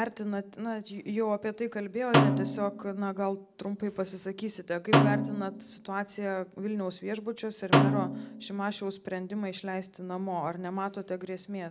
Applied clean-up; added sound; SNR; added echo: none; Snare drum; -3 dB; none.